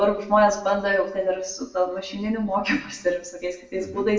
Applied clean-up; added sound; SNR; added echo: none; none; none; reverberation time 0.6 s.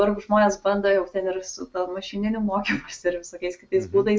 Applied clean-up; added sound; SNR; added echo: none; none; none; none.